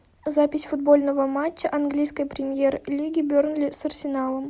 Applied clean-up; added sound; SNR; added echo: none; none; none; none.